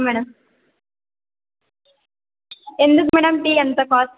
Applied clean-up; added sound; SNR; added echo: none; none; none; none.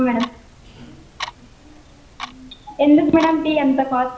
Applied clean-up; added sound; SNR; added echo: none; Clock; 17 dB; reverberation time 0.5 s.